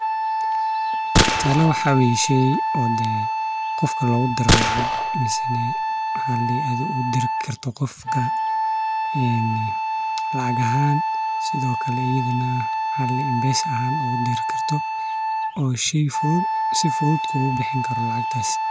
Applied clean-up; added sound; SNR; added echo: none; Wind instrument, woodwind instrument + Gunshot, gunfire; -1 dB; none.